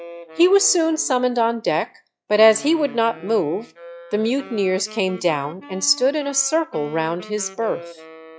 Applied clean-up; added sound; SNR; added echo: classical method log-MMSE.